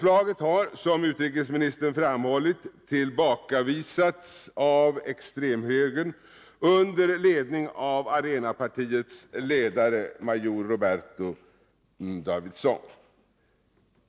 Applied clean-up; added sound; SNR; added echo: none; none; none; none.